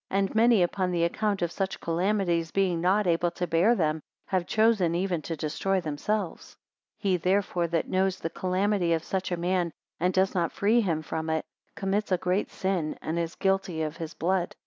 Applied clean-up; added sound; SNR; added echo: none; none; none; none.